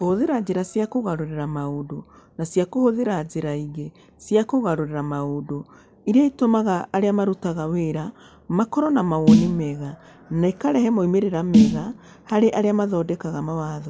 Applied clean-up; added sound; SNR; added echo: none; Snare drum; 0 dB; none.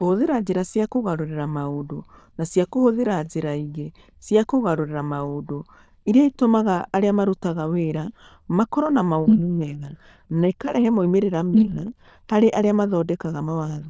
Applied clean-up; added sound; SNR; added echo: neural diffusion model UNIVERSE++.